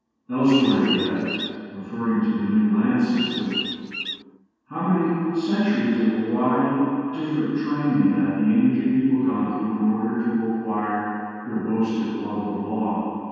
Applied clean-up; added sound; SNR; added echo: none; Bird vocalization, bird call, bird song; 8 dB; reverberation time 2.1 s.